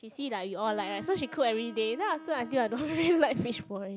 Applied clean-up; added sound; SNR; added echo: none; Bowed string instrument; 18 dB; none.